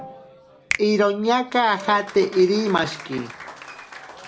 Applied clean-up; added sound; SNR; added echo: none; Finger snapping + Applause; 14 dB; none.